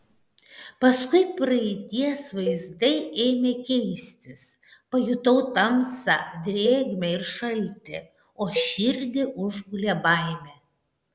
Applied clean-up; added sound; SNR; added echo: none; Cowbell; 11 dB; none.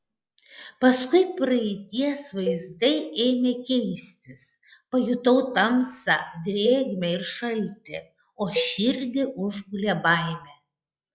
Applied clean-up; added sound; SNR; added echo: classical method log-MMSE.